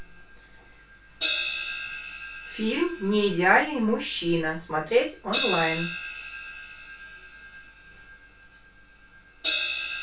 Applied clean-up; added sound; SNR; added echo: none; Crash cymbal; 4 dB; reverberation time 0.2 s.